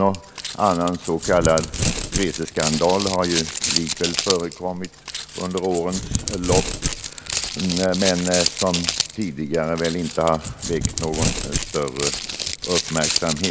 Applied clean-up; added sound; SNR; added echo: none; Crumpling, crinkling; 3 dB; none.